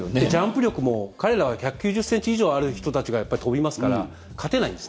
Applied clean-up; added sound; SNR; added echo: none; none; none; none.